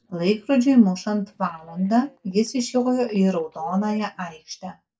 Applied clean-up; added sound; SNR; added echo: neural mask model DeepFilterNet 3.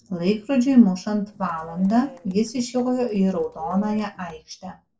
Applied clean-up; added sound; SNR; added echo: neural separator model SepFormer DNS4.